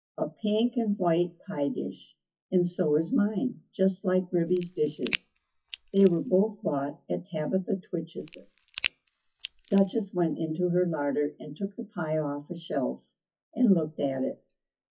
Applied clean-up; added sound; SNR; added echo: classical method WPE with log-MMSE.